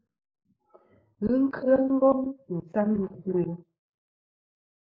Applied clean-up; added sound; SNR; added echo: neural mask model Resemble Enhance denoiser.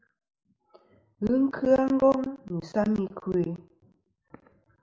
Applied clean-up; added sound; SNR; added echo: none; none; none; none.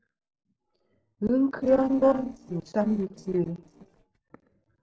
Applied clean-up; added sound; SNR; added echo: neural separator model SepFormer DNS4.